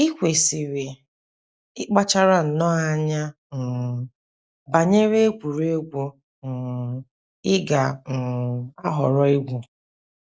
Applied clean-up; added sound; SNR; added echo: none; none; none; none.